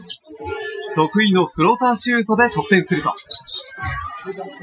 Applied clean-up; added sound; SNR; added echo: classical method Wiener filter.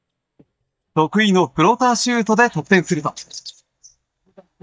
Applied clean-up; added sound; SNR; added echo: neural mask model DeepFilterNet 3.